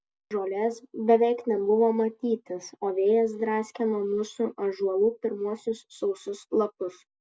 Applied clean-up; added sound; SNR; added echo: none; none; none; none.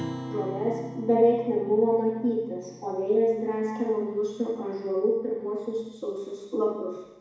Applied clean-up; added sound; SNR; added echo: none; Acoustic guitar; 15 dB; reverberation time 1.1 s.